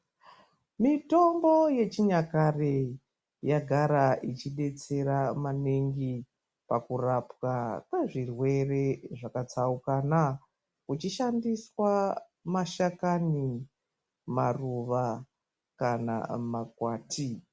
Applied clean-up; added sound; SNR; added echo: none; none; none; none.